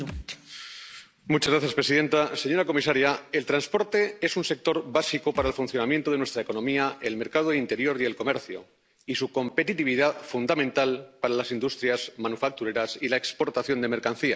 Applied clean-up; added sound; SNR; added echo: none; Thump, thud; 18 dB; none.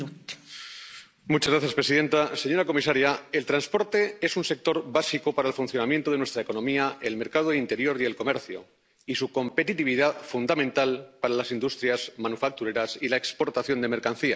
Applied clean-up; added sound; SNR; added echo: none; none; none; none.